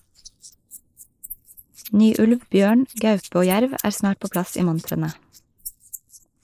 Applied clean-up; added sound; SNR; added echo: neural mask model Resemble Enhance denoiser.